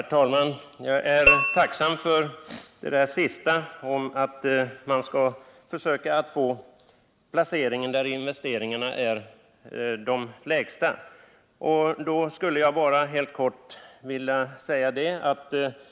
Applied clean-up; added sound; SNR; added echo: none; Tap / Glass; 0 dB; none.